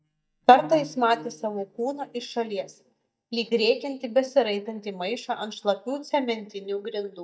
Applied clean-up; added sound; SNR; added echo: neural mask model DeepFilterNet 3.